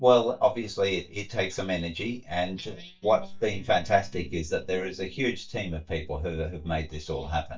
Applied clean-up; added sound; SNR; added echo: neural mask model DeepFilterNet 3.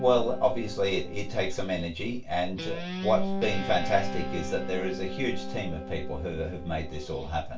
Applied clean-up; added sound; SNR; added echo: none; Guitar; 9 dB; reverberation time 0.2 s.